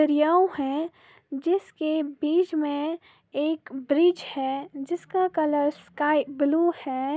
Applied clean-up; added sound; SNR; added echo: none; none; none; none.